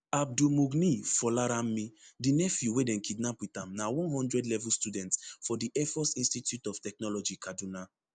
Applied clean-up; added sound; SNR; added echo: none; none; none; none.